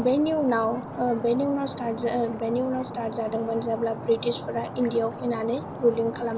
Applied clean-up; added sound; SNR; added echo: none; Stream; 10 dB; none.